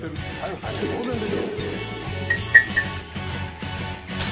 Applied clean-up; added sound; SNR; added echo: none; Liquid; -3 dB; none.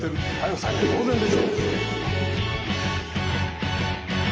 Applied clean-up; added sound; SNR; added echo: none; none; none; none.